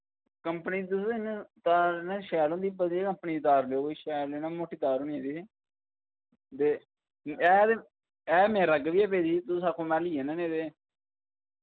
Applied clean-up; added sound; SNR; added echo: none; none; none; none.